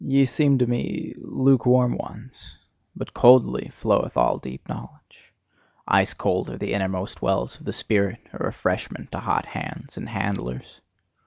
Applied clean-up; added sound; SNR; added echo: none; none; none; none.